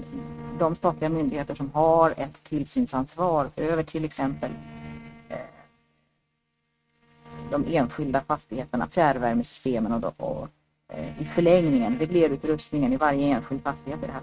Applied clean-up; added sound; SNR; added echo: neural mask model RNNoise.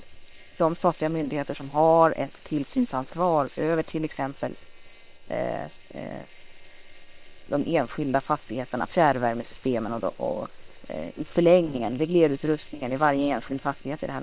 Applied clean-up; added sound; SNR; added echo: neural separator model SepFormer WHAM!.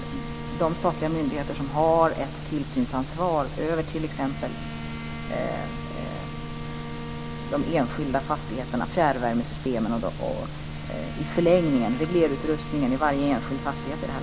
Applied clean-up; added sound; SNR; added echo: none; Bowed string instrument; 13 dB; none.